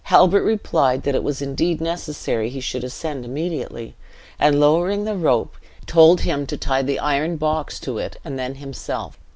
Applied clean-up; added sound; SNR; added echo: none; none; none; none.